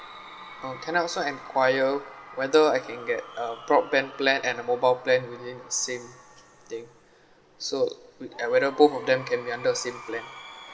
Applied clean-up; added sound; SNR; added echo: none; Crowd / Cheering; 18 dB; reverberation time 1.3 s.